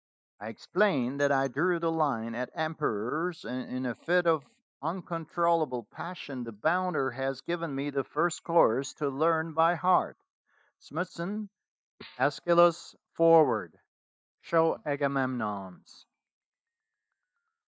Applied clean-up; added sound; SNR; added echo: neural mask model DeepFilterNet 3.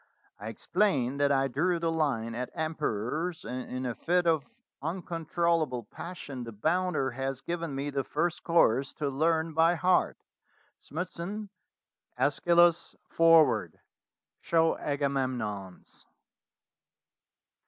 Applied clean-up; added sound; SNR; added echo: none; none; none; none.